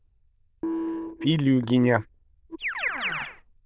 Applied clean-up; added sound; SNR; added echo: neural diffusion model UNIVERSE++.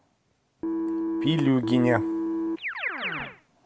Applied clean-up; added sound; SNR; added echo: none; Keyboard (musical); 1 dB; none.